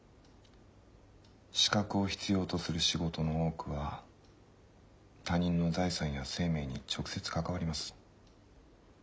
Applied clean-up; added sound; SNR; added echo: none; none; none; none.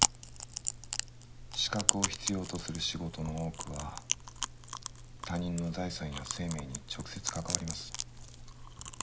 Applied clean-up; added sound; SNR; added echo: none; Chewing, mastication; -2 dB; none.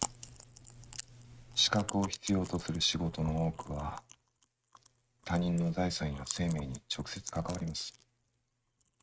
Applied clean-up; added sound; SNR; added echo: neural mask model RNNoise.